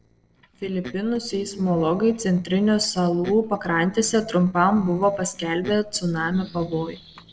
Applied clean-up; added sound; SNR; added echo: neural separator model SepFormer DNS4.